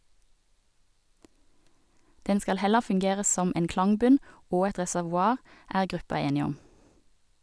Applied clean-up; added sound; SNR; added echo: none; none; none; none.